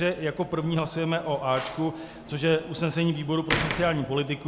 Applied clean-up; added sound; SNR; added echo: none; Slam; 10 dB; none.